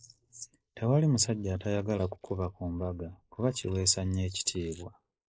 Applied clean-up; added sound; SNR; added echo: neural mask model Resemble Enhance denoiser.